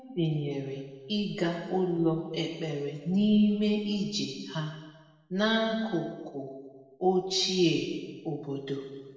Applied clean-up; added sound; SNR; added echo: none; none; none; reverberation time 1.2 s.